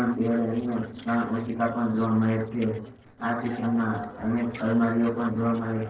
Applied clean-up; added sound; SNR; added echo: neural separator model SepFormer DNS4.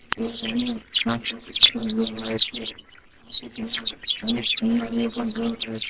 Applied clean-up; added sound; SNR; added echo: neural separator model SepFormer WHAMR!.